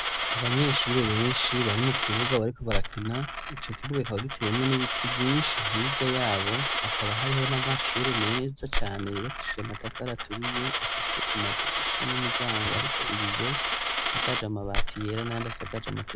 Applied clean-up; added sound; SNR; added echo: none; Coin (dropping); -4 dB; none.